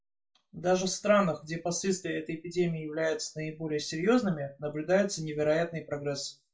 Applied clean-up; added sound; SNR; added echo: none; none; none; reverberation time 0.2 s.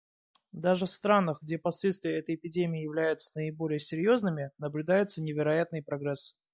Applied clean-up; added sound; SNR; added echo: none; none; none; none.